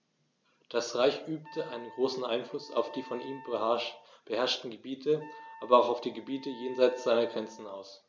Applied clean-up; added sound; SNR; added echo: none; Wind instrument, woodwind instrument; 19 dB; none.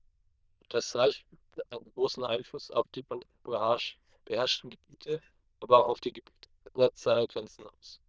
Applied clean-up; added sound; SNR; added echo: neural diffusion model UNIVERSE++.